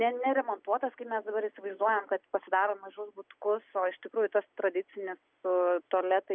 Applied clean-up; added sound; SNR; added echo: none; none; none; none.